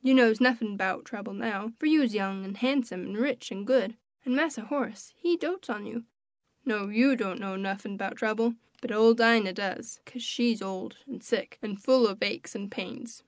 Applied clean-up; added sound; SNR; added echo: none; none; none; none.